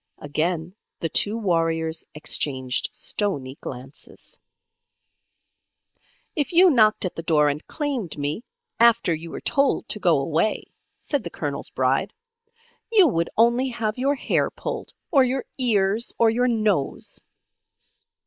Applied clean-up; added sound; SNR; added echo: neural mask model Resemble Enhance denoiser.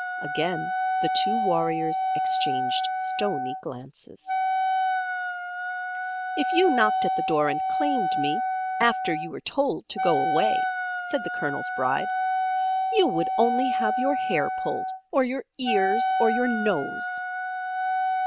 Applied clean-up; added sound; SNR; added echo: none; Wind instrument, woodwind instrument; -2 dB; none.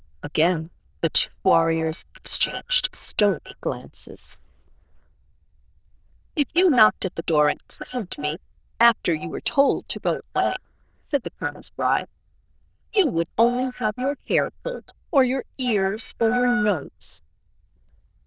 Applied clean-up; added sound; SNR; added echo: neural diffusion model UNIVERSE++.